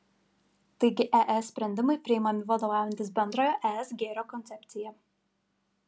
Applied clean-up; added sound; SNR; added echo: none; none; none; none.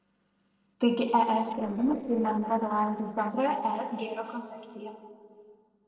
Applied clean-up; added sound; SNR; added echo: neural separator model SepFormer DNS4.